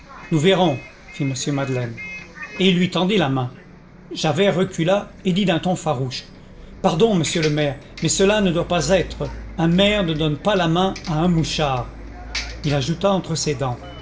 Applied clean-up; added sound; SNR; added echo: none; Bus; 15 dB; reverberation time 0.4 s.